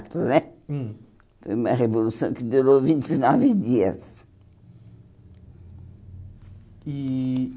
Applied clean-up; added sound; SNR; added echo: none; none; none; none.